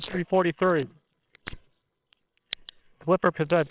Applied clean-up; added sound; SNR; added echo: neural separator model SepFormer WHAMR!.